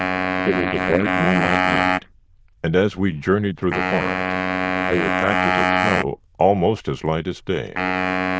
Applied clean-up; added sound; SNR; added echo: neural diffusion model UNIVERSE++.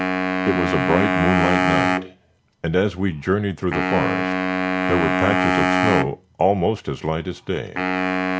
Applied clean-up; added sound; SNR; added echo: none; Wind instrument, woodwind instrument; -1 dB; none.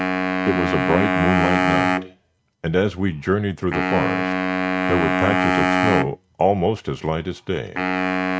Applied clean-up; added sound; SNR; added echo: neural mask model RNNoise.